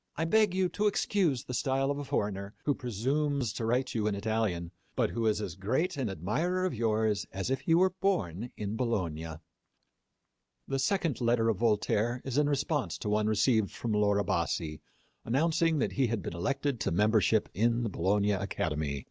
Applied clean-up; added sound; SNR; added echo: none; none; none; none.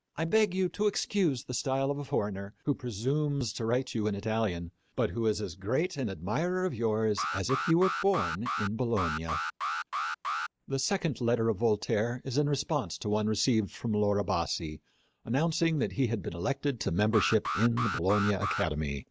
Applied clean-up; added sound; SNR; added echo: neural mask model Resemble Enhance denoiser.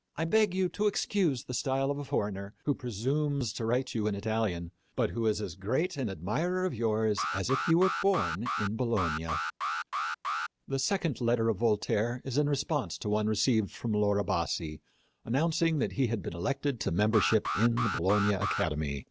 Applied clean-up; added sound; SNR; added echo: none; Alarm; 4 dB; none.